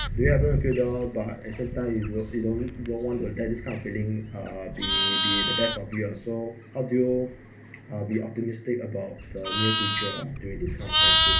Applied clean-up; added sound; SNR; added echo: none; Livestock, farm animals, working animals; -2 dB; reverberation time 0.3 s.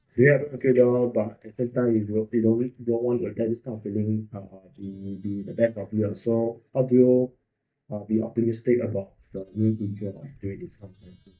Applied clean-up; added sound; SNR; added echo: neural mask model DeepFilterNet 3.